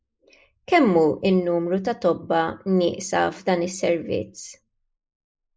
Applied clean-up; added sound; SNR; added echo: neural mask model Resemble Enhance denoiser.